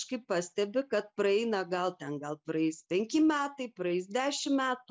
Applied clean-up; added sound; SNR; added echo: none; none; none; none.